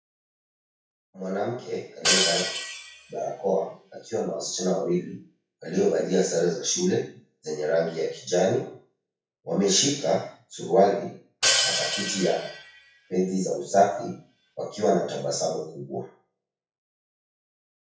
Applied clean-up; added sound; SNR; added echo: classical method WPE with log-MMSE.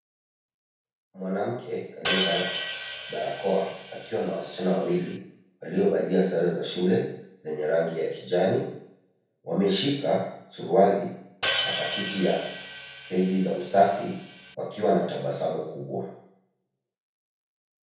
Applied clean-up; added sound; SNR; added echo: none; Hi-hat; 2 dB; reverberation time 0.6 s.